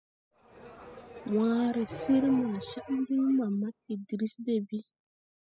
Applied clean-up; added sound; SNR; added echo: classical method spectral subtraction.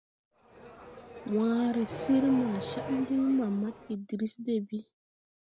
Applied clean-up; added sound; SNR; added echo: none; Accelerating, revving, vroom; 11 dB; none.